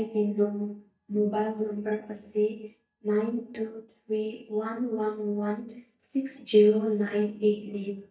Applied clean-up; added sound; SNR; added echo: neural mask model DeepFilterNet 3.